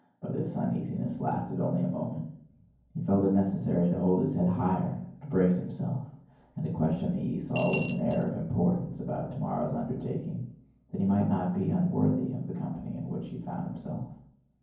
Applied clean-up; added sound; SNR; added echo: none; Coin (dropping) / Glass; 9 dB; reverberation time 0.9 s.